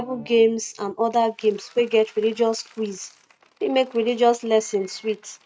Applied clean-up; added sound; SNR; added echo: neural mask model RNNoise.